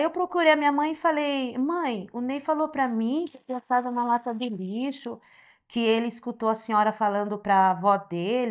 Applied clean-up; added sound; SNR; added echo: neural mask model DeepFilterNet 3.